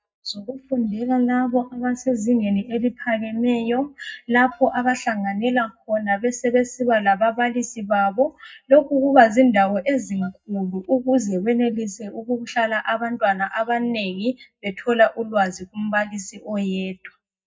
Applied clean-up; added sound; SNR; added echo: neural mask model DeepFilterNet 3.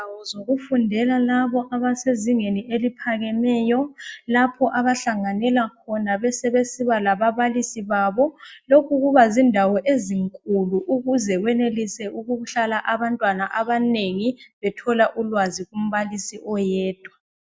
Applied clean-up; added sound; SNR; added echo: none; none; none; none.